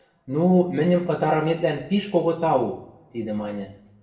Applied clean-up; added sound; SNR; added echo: none; none; none; reverberation time 0.7 s.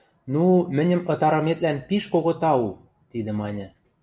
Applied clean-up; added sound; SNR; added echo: none; none; none; none.